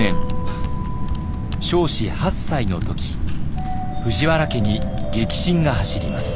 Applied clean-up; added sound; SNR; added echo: none; Typing; -1 dB; none.